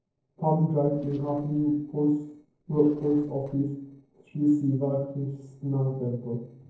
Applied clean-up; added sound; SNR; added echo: neural separator model SepFormer DNS4.